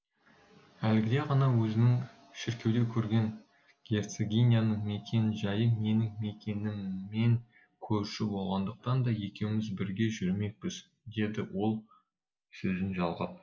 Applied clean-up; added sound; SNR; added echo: none; none; none; none.